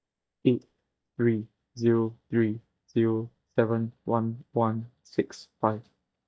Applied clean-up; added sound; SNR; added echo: neural mask model DeepFilterNet 3.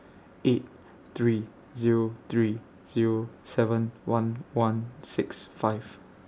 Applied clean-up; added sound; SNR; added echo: none; none; none; none.